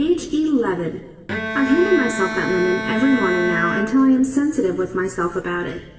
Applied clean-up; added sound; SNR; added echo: none; Bowed string instrument; 6 dB; reverberation time 1.2 s.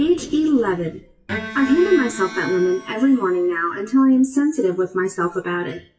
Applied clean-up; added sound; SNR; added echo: classical method WPE with log-MMSE.